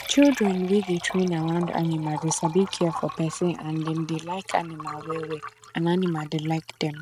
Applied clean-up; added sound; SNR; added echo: neural mask model RNNoise.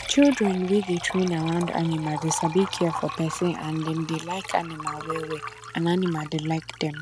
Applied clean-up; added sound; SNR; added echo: none; Liquid; 10 dB; none.